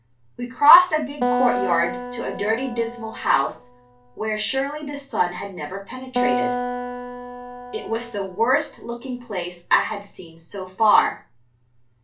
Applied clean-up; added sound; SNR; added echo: none; Acoustic guitar; 5 dB; reverberation time 0.3 s.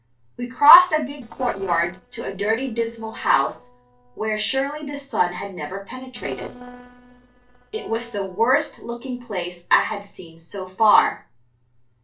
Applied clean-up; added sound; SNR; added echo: neural separator model SepFormer DNS4.